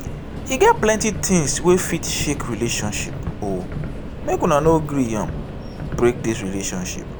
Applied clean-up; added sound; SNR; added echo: none; Subway, metro, underground; 7 dB; none.